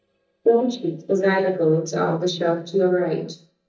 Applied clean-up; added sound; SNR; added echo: neural mask model DeepFilterNet 3.